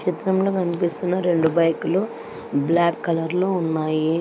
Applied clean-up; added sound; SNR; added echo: none; none; none; none.